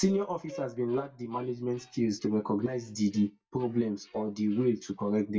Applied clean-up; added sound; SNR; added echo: neural mask model DeepFilterNet 3.